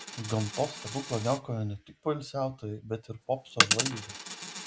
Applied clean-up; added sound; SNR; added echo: none; Coin (dropping); 1 dB; none.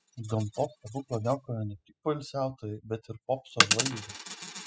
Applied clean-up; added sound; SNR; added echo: classical method spectral subtraction.